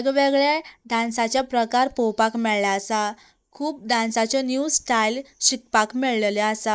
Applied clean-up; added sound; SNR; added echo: neural mask model Resemble Enhance denoiser.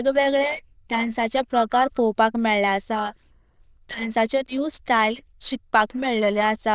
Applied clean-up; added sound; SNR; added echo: neural diffusion model UNIVERSE++.